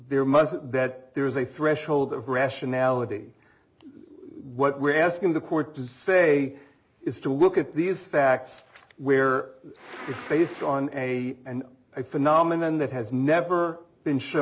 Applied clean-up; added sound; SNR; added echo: none; Insect; 15 dB; none.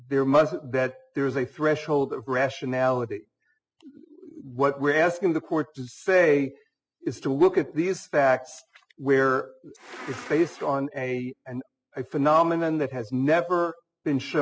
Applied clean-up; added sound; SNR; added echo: classical method spectral subtraction.